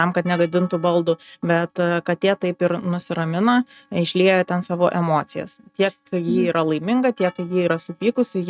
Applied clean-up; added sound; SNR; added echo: neural mask model RNNoise.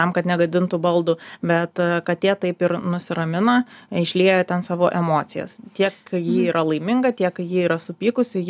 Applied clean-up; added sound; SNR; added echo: none; none; none; none.